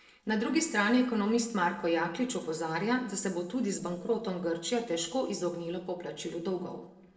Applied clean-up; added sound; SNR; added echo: neural separator model SepFormer DNS4.